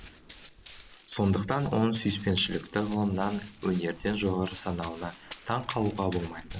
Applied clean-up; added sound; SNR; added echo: none; Run; 15 dB; none.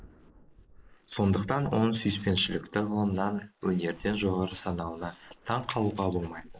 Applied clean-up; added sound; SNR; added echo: neural mask model Resemble Enhance denoiser.